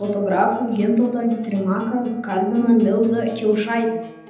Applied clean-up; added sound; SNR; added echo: none; Acoustic guitar; 18 dB; reverberation time 0.8 s.